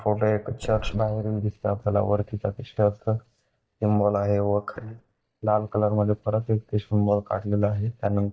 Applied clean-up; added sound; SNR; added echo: neural mask model DeepFilterNet 3.